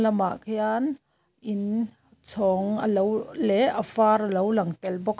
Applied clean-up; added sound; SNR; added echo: none; none; none; none.